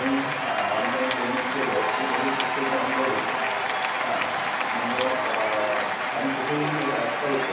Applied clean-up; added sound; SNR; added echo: none; Applause / Cheering; -3 dB; reverberation time 0.9 s.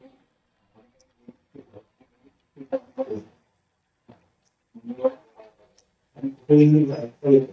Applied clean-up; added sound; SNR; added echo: neural mask model DeepFilterNet 3.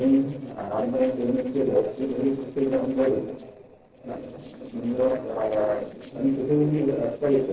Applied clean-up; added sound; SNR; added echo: neural separator model SepFormer DNS4.